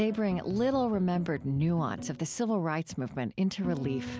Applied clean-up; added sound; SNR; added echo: none; none; none; none.